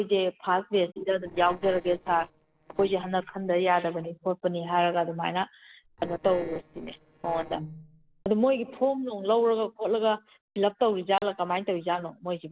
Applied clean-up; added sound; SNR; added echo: neural separator model SepFormer DNS4.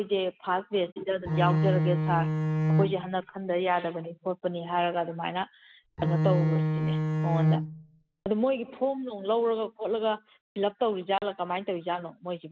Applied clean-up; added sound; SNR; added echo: neural mask model RNNoise.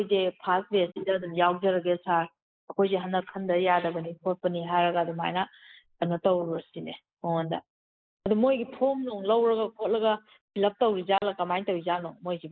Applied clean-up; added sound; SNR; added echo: neural mask model Resemble Enhance denoiser.